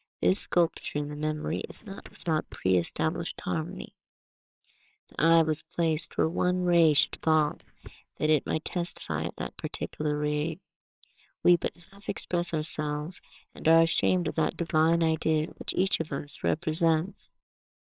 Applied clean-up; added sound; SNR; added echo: neural separator model SepFormer WHAMR!.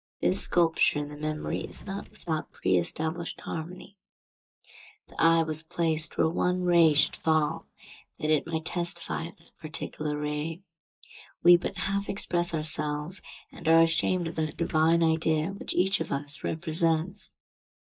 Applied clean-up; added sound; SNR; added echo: neural mask model DeepFilterNet 3.